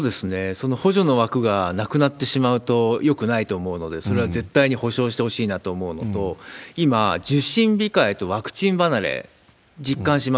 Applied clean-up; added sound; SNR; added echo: none; none; none; none.